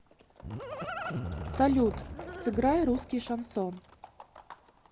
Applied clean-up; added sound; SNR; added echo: none; Livestock, farm animals, working animals; 8 dB; none.